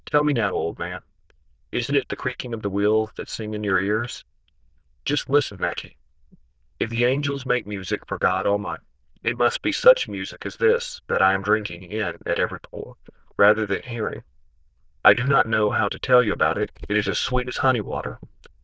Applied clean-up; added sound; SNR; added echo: neural diffusion model UNIVERSE++.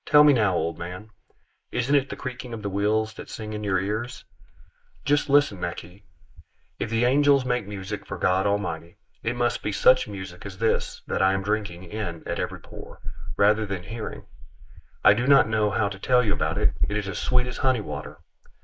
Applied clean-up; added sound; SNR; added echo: neural mask model Resemble Enhance denoiser.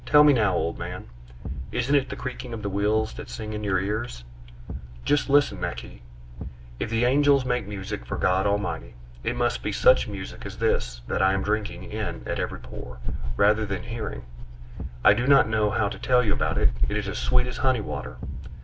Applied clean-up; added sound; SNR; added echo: none; Thump, thud; 16 dB; none.